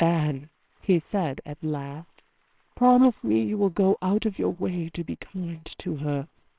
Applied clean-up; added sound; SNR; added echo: neural separator model SepFormer WHAMR!.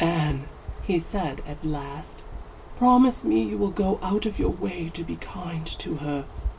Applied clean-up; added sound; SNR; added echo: none; Cricket; 10 dB; reverberation time 0.2 s.